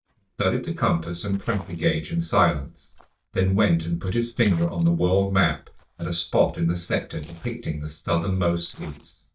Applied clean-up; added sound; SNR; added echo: neural mask model DeepFilterNet 3.